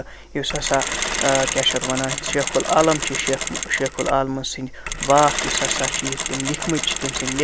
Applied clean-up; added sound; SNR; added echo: none; Mechanisms; 3 dB; none.